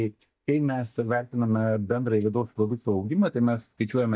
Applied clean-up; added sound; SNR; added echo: neural mask model DeepFilterNet 3.